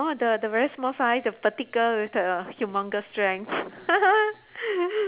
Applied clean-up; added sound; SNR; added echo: none; none; none; none.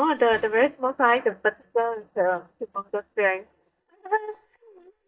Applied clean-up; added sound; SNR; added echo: neural mask model DeepFilterNet 3.